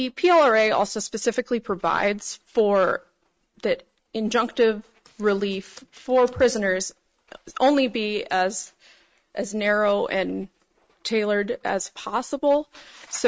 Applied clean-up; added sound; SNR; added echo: neural mask model RNNoise.